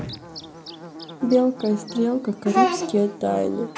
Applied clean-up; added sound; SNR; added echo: none; Buzz / Bird; 15 dB; none.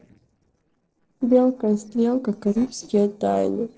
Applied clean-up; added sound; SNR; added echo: neural separator model SepFormer DNS4.